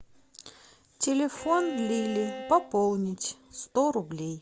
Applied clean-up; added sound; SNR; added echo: none; Bowed string instrument; 12 dB; none.